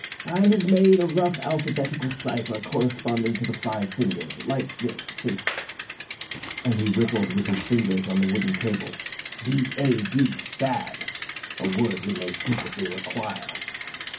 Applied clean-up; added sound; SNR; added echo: none; Bicycle; 10 dB; reverberation time 0.3 s.